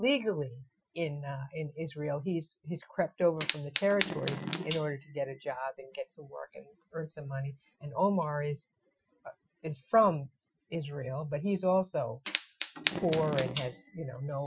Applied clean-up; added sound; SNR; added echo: classical method Wiener filter.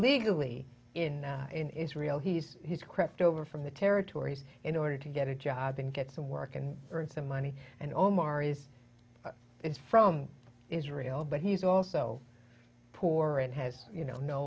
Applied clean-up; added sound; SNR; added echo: none; none; none; none.